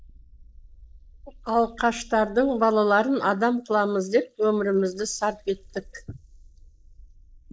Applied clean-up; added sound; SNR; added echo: neural mask model Resemble Enhance denoiser.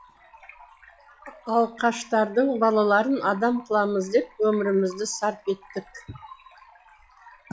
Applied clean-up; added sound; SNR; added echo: classical method log-MMSE.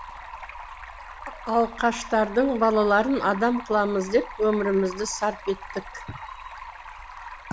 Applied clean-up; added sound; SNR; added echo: none; Stream; 14 dB; none.